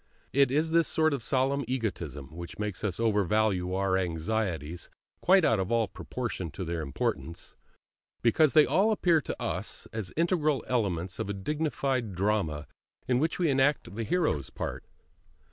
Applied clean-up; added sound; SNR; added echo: none; Zipper (clothing); 19 dB; none.